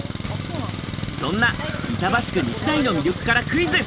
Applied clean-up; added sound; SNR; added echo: none; Engine; 6 dB; none.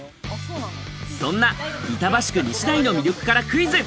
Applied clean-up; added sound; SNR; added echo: none; none; none; none.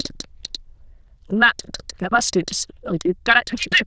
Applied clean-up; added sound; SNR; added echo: neural diffusion model UNIVERSE++.